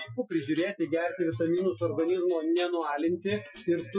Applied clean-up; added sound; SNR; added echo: classical method Wiener filter.